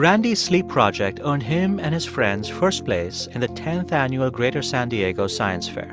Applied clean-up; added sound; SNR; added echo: none; none; none; none.